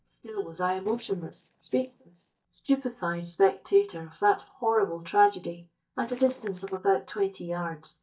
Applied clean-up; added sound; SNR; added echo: neural mask model DeepFilterNet 3.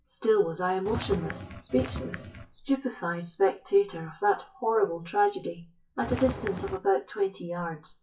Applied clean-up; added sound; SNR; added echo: classical method WPE with log-MMSE.